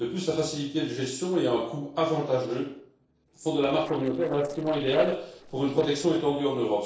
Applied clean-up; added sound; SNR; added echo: neural separator model SepFormer DNS4.